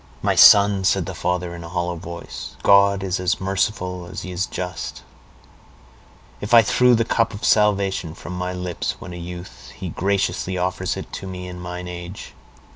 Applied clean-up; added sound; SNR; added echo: none; none; none; none.